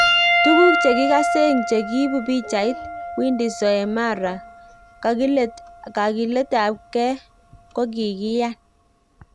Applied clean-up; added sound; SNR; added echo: none; Piano; 3 dB; none.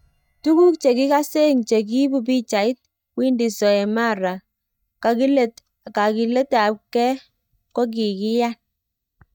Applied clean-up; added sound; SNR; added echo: neural mask model DeepFilterNet 3.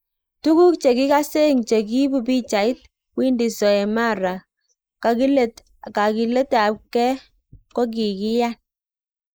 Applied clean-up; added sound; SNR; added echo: neural mask model Resemble Enhance denoiser.